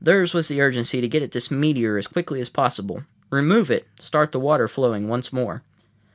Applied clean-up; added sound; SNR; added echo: none; none; none; none.